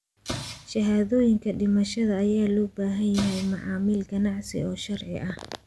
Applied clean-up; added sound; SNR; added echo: none; Explosion; 15 dB; none.